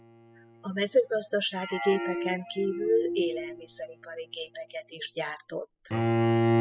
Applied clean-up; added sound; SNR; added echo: classical method spectral subtraction.